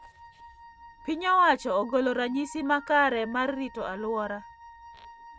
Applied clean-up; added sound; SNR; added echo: none; Telephone + Wind instrument, woodwind instrument; 20 dB; none.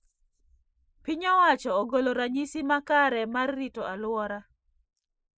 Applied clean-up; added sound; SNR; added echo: neural mask model Resemble Enhance denoiser.